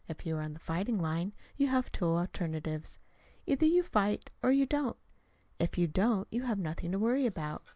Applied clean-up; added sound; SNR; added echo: none; none; none; none.